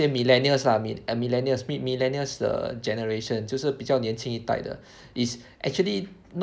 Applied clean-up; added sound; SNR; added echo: none; none; none; none.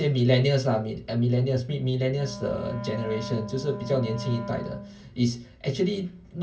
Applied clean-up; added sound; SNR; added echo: none; Wind instrument, woodwind instrument; 12 dB; reverberation time 0.1 s.